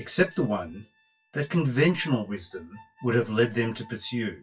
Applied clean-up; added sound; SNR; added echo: classical method WPE with log-MMSE.